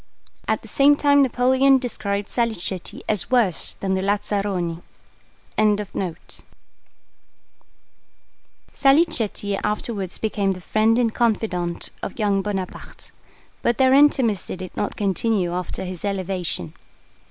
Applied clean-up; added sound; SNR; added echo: none; none; none; none.